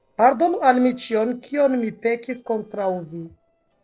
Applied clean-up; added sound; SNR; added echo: neural separator model SepFormer DNS4.